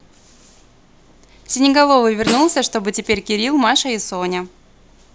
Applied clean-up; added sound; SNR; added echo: none; Snare drum; 11 dB; none.